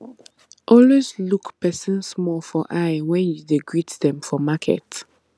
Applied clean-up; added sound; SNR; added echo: none; none; none; none.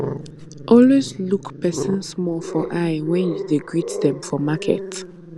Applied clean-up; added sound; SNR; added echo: none; Growling; 10 dB; none.